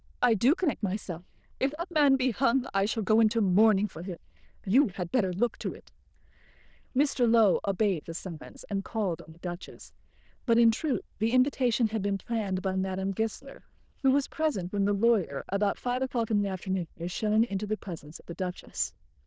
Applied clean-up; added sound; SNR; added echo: neural diffusion model UNIVERSE++.